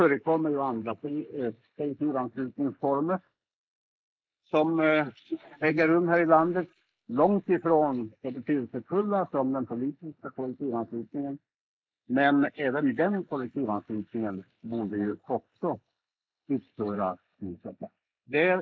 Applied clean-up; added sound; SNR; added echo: neural mask model Resemble Enhance denoiser.